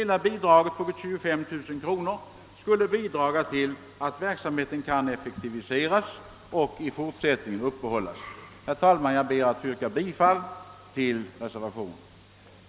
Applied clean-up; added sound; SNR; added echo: none; none; none; none.